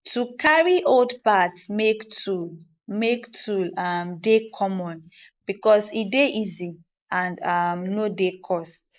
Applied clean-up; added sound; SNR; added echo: neural mask model Resemble Enhance denoiser.